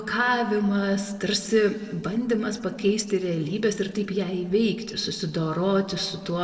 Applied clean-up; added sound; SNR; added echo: neural separator model SepFormer DNS4.